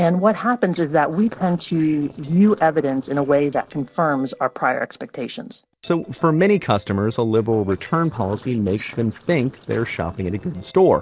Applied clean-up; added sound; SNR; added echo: neural separator model SepFormer DNS4.